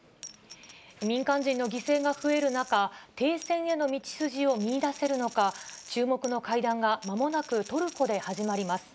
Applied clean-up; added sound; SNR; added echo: none; Coin (dropping); 19 dB; none.